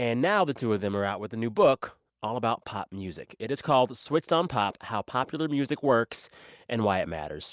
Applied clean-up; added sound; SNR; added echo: none; none; none; none.